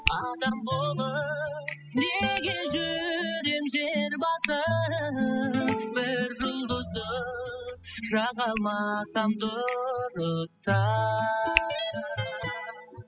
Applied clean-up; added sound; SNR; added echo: classical method spectral subtraction.